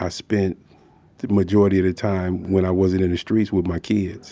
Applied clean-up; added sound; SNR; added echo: none; none; none; none.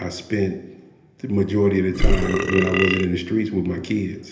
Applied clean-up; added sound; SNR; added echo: none; Burping, eructation; -2 dB; reverberation time 1.4 s.